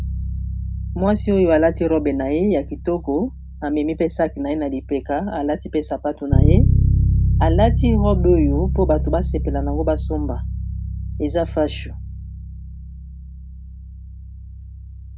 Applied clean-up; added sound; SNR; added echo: none; Bass guitar; 0 dB; none.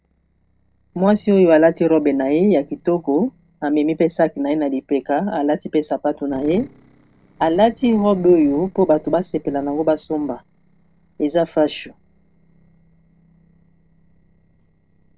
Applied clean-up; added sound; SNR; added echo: neural separator model SepFormer DNS4.